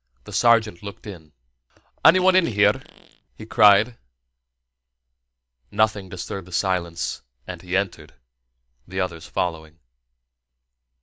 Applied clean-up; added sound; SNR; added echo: none; Fart; 18 dB; none.